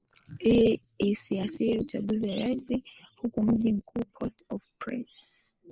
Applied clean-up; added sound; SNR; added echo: neural mask model Resemble Enhance denoiser.